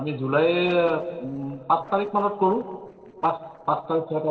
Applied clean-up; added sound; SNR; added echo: neural separator model SepFormer DNS4.